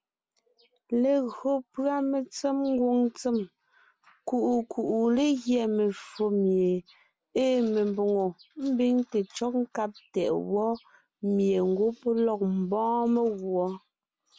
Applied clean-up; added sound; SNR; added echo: none; none; none; none.